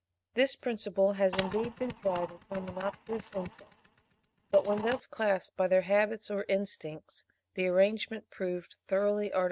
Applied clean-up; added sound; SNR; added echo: neural mask model RNNoise.